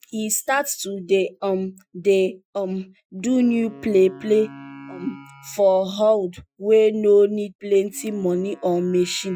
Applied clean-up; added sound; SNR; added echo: classical method Wiener filter.